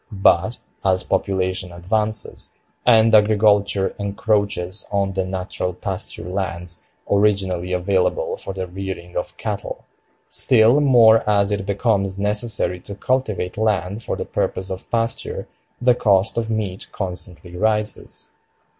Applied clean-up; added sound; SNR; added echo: none; none; none; none.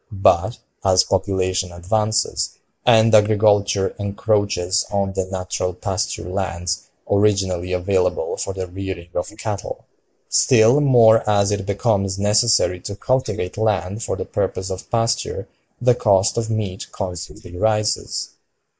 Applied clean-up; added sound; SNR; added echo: neural mask model Resemble Enhance denoiser.